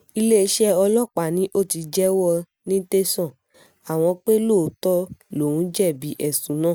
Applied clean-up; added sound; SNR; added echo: none; none; none; none.